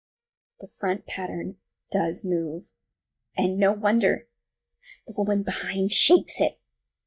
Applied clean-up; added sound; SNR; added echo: neural mask model DeepFilterNet 3.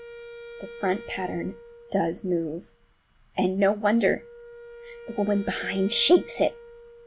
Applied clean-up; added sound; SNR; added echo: none; Wind instrument, woodwind instrument; 17 dB; none.